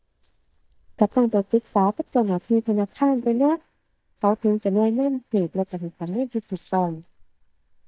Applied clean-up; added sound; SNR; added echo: neural mask model DeepFilterNet 3.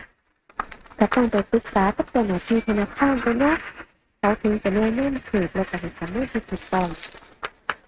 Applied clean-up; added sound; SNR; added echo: neural mask model RNNoise.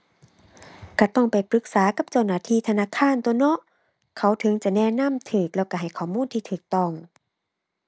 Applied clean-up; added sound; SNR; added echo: none; none; none; none.